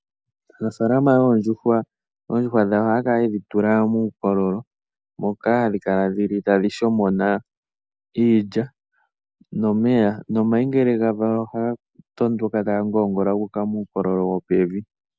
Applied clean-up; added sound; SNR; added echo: none; none; none; none.